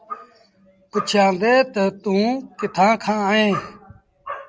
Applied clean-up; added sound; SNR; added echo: none; none; none; none.